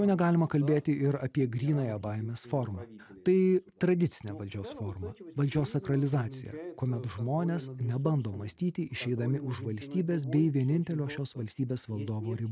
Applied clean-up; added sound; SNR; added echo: none; none; none; none.